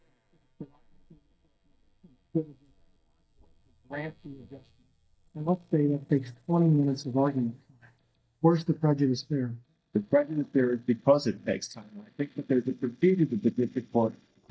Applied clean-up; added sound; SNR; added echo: neural mask model DeepFilterNet 3.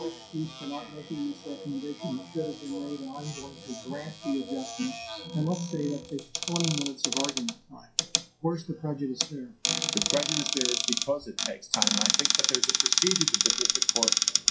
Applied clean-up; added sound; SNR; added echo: classical method WPE with log-MMSE.